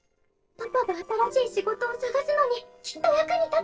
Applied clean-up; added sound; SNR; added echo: neural separator model SepFormer DNS4.